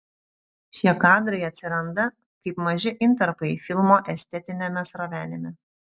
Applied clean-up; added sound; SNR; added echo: none; none; none; none.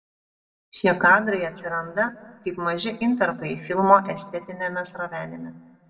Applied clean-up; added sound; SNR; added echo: none; none; none; reverberation time 1.3 s.